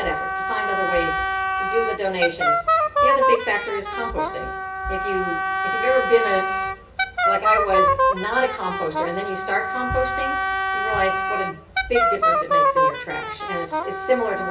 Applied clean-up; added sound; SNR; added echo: none; Wind instrument, woodwind instrument; -3 dB; reverberation time 2.0 s.